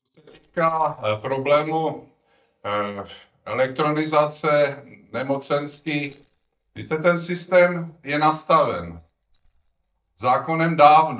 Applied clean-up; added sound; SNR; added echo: neural mask model DeepFilterNet 3.